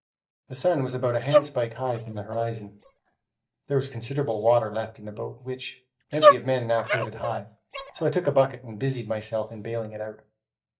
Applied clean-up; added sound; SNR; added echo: neural mask model DeepFilterNet 3.